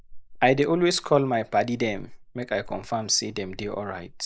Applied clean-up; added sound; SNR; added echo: neural mask model Resemble Enhance denoiser.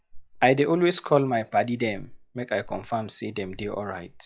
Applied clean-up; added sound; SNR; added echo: classical method log-MMSE.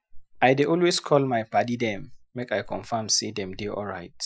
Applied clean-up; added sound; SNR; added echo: classical method Wiener filter.